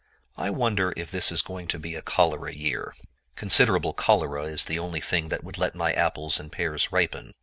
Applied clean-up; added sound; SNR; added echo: none; none; none; none.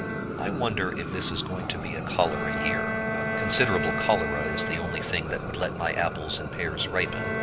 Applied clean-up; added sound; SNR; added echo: none; Fire + Bowed string instrument; 1 dB; none.